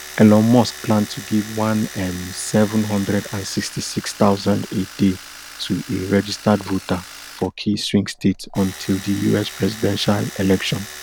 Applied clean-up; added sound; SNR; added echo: none; Domestic sounds, home sounds; 16 dB; none.